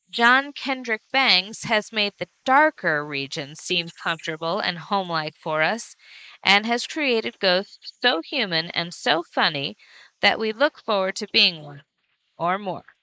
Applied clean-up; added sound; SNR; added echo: neural mask model Resemble Enhance denoiser.